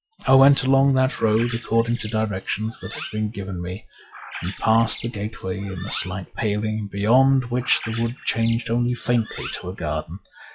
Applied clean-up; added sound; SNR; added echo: classical method log-MMSE.